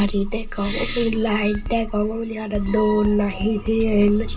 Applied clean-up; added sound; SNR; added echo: none; Drum kit; 7 dB; reverberation time 0.2 s.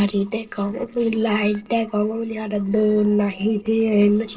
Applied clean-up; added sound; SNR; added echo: neural separator model SepFormer DNS4.